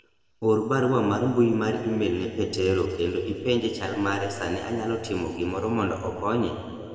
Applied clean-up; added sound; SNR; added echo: none; none; none; reverberation time 2.4 s.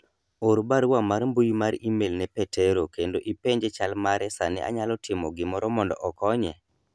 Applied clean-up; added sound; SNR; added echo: none; none; none; none.